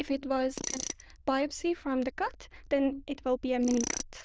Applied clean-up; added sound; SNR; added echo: neural diffusion model UNIVERSE++.